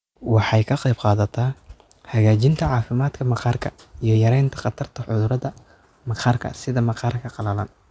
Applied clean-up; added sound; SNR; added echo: none; none; none; none.